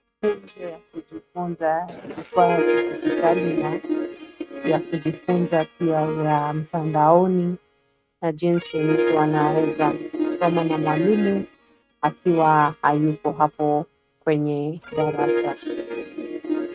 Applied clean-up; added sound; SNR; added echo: neural mask model RNNoise.